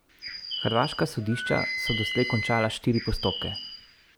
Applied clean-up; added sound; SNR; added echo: none; Bird + Wind instrument, woodwind instrument; 5 dB; none.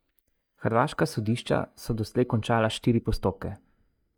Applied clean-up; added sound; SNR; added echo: neural mask model DeepFilterNet 3.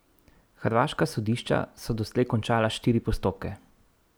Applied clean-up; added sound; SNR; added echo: none; none; none; none.